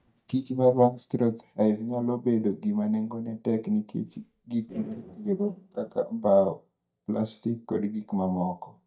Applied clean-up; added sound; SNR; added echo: neural mask model DeepFilterNet 3.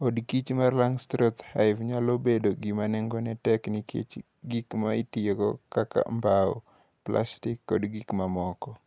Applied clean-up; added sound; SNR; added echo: none; none; none; none.